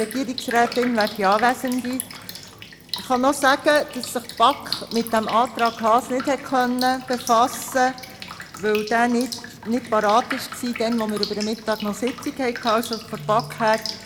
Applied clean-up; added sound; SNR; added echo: none; Drip; 13 dB; none.